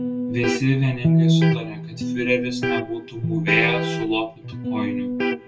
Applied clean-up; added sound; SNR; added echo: none; Electric guitar; -3 dB; reverberation time 0.2 s.